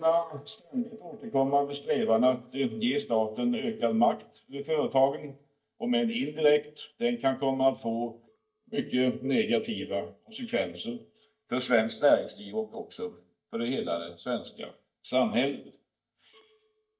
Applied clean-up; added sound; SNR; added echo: neural mask model DeepFilterNet 3.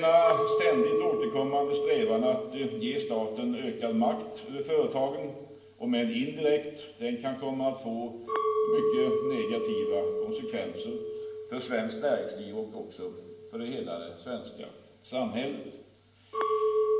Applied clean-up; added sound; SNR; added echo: none; Chink, clink; 2 dB; reverberation time 0.9 s.